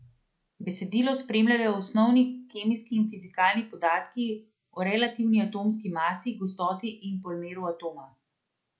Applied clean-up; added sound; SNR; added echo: none; none; none; none.